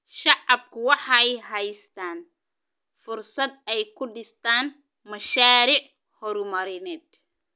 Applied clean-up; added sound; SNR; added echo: none; none; none; none.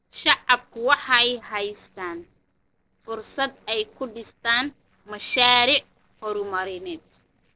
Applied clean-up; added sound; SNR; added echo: neural separator model SepFormer DNS4.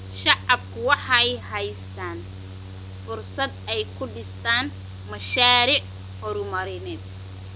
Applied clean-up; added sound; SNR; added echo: none; Mechanical fan; 11 dB; none.